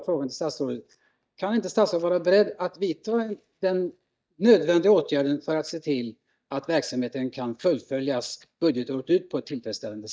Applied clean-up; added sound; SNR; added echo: neural mask model DeepFilterNet 3.